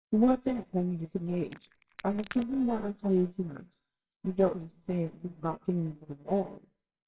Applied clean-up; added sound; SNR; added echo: neural separator model SepFormer WHAMR!.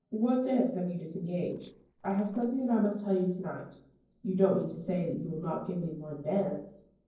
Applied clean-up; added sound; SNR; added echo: neural separator model SepFormer DNS4.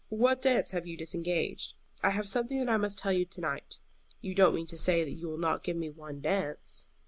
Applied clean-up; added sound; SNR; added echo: none; none; none; none.